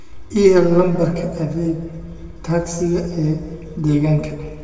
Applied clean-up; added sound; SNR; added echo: none; none; none; reverberation time 1.5 s.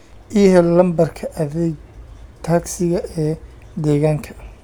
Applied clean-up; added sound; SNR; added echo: none; none; none; none.